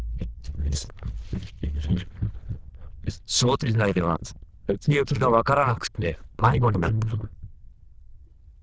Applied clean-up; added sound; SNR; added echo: neural diffusion model UNIVERSE++.